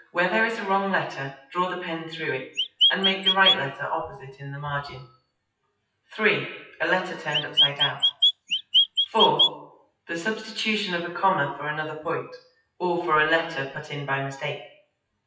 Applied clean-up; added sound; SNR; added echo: classical method WPE with log-MMSE.